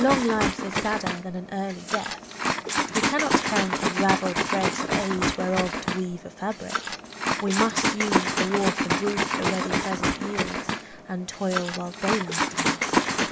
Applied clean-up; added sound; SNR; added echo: none; Liquid; -2 dB; none.